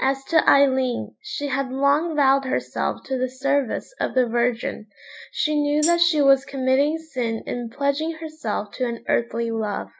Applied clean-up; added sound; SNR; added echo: neural mask model Resemble Enhance denoiser.